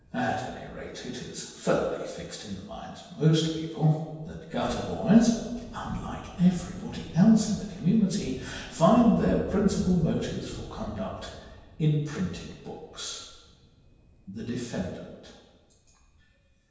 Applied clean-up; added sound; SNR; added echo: none; Thunder; 18 dB; reverberation time 1.2 s.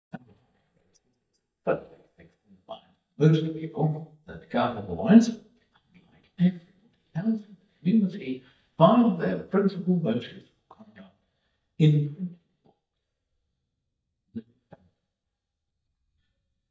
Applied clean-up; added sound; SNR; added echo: neural mask model DeepFilterNet 3.